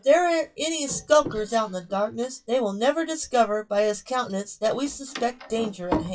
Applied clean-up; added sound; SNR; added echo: classical method WPE with log-MMSE.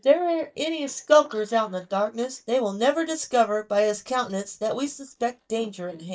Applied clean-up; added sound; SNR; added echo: neural mask model DeepFilterNet 3.